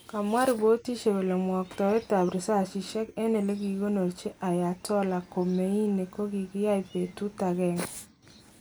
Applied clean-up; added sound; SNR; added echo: none; none; none; none.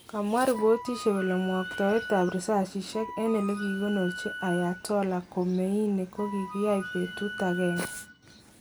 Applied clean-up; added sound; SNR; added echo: none; Wind instrument, woodwind instrument; 11 dB; none.